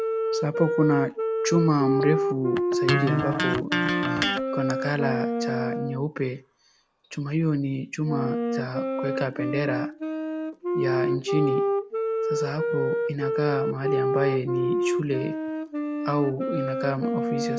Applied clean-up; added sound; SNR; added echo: none; Wind instrument, woodwind instrument + Electric guitar; -2 dB; none.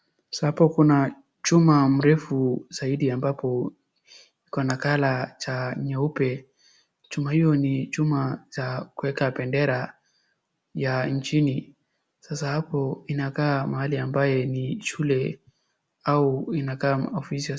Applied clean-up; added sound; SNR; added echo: none; none; none; none.